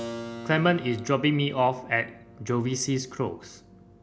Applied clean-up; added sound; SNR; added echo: none; Keyboard (musical); 15 dB; none.